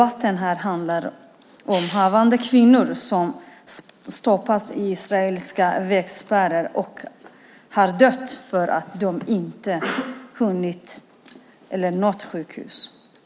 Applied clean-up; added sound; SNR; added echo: none; Hiss; 10 dB; none.